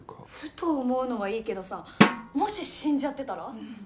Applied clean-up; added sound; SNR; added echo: none; Drum; -3 dB; none.